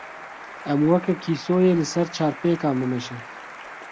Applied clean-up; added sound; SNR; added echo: none; Applause; 15 dB; none.